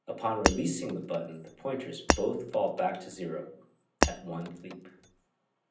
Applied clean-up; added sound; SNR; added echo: none; Shatter; -1 dB; reverberation time 0.6 s.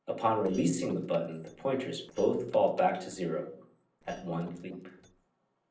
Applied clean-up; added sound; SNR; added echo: neural separator model SepFormer DNS4.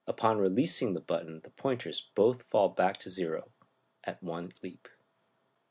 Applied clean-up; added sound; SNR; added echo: none; none; none; none.